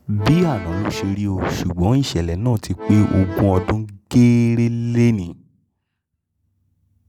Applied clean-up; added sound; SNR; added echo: none; Accordion; 11 dB; none.